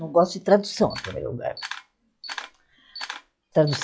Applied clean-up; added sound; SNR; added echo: classical method log-MMSE.